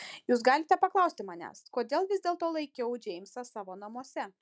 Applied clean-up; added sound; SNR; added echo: none; none; none; none.